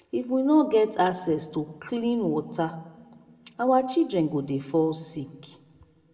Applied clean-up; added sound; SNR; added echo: none; none; none; reverberation time 0.8 s.